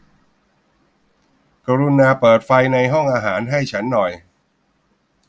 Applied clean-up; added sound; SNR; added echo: none; none; none; none.